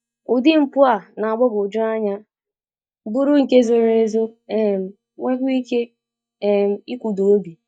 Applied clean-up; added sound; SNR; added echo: neural mask model DeepFilterNet 3.